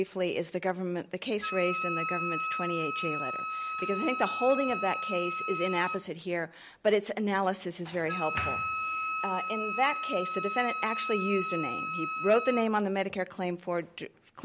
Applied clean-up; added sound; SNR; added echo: none; Wind instrument, woodwind instrument; 4 dB; none.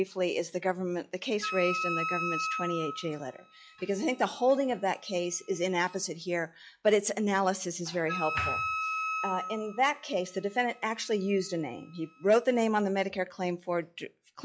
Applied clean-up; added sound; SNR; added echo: classical method log-MMSE.